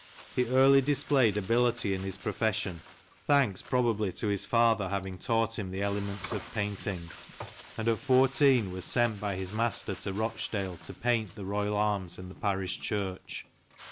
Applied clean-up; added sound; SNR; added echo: none; Frying (food); 19 dB; none.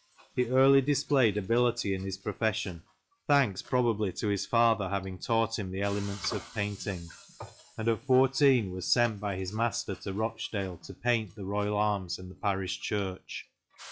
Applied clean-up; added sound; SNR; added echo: classical method log-MMSE.